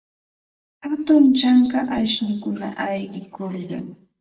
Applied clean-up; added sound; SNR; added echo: neural mask model DeepFilterNet 3.